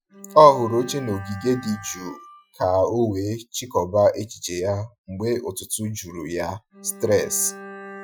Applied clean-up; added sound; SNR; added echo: classical method Wiener filter.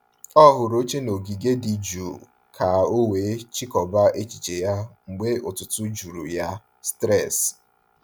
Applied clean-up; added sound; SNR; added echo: none; none; none; none.